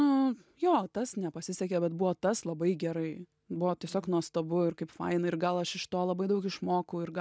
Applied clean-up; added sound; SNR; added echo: none; none; none; none.